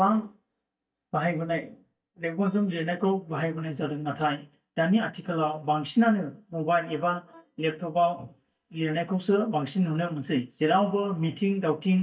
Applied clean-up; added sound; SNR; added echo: neural mask model DeepFilterNet 3.